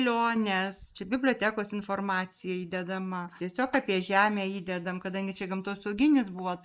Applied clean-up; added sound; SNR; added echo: neural mask model Resemble Enhance denoiser.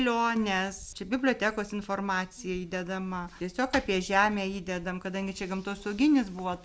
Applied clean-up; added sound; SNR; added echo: none; none; none; none.